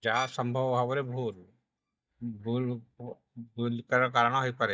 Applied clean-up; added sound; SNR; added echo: neural mask model DeepFilterNet 3.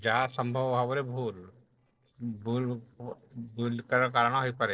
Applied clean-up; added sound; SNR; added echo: neural separator model SepFormer DNS4.